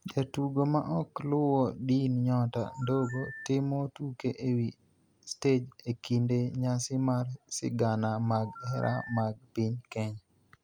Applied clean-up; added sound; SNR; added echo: none; Telephone; 14 dB; none.